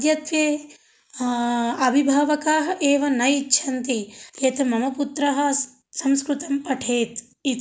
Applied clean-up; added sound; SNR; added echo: none; none; none; none.